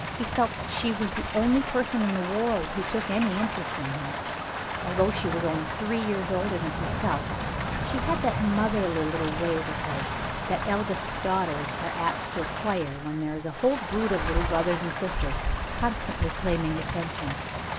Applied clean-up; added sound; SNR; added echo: none; Rain; 2 dB; none.